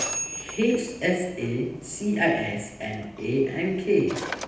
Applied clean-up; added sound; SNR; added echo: none; Mechanisms; 10 dB; reverberation time 0.9 s.